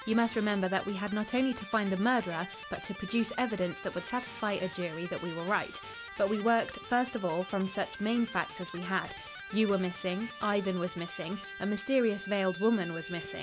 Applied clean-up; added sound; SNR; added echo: none; Electric guitar; 13 dB; none.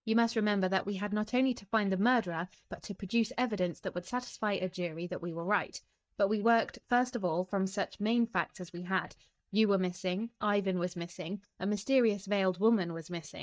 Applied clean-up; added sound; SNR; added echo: neural mask model DeepFilterNet 3.